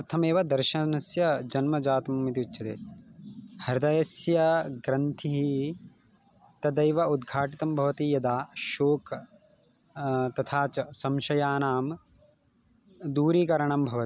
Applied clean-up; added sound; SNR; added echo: none; none; none; none.